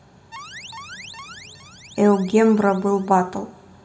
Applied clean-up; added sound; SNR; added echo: none; Alarm; 19 dB; reverberation time 1.2 s.